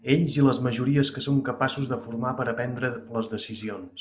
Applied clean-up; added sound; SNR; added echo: none; none; none; none.